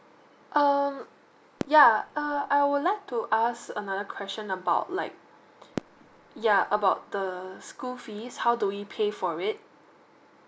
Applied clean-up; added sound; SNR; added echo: none; Fireworks; 14 dB; none.